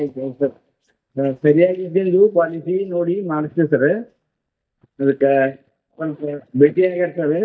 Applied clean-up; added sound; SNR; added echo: neural mask model DeepFilterNet 3.